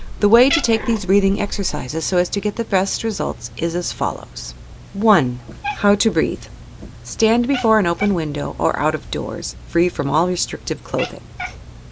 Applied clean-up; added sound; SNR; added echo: none; Cat; 12 dB; none.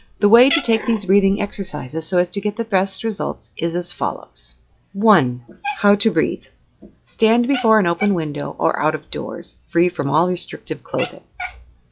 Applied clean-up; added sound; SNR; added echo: classical method log-MMSE.